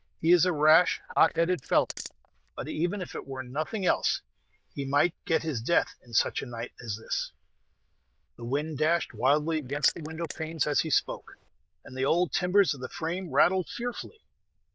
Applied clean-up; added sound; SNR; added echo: neural diffusion model UNIVERSE++.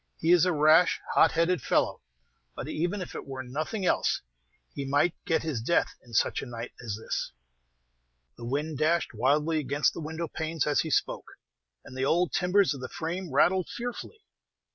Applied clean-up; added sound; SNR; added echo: none; none; none; none.